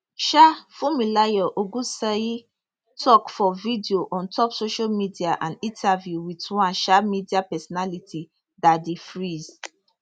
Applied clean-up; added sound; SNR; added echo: none; none; none; none.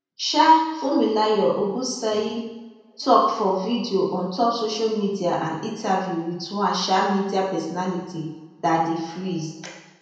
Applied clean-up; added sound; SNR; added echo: none; none; none; reverberation time 0.8 s.